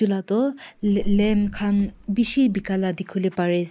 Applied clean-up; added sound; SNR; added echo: none; Car; 9 dB; none.